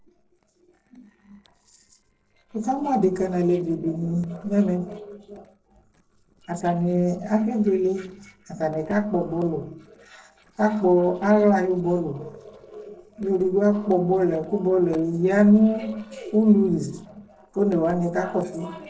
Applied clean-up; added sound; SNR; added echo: neural separator model SepFormer DNS4.